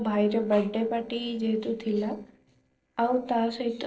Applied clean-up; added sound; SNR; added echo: neural separator model SepFormer DNS4.